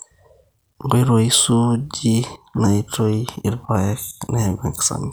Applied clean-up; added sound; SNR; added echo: none; none; none; none.